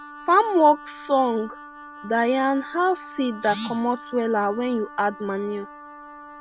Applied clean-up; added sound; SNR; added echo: none; Wind instrument, woodwind instrument; 17 dB; none.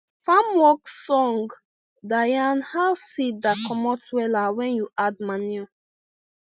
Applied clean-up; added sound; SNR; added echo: none; none; none; none.